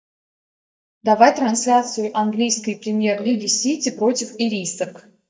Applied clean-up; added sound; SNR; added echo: neural mask model DeepFilterNet 3.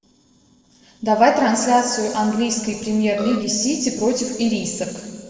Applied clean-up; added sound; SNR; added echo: neural separator model SepFormer DNS4.